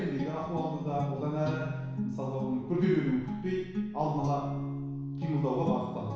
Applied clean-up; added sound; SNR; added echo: none; Guitar; 4 dB; reverberation time 1.1 s.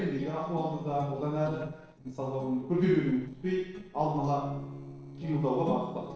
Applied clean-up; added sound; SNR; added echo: neural separator model SepFormer DNS4.